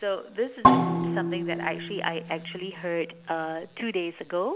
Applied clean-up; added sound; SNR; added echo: none; Percussion; -4 dB; none.